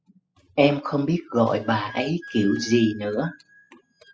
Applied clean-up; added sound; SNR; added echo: classical method spectral subtraction.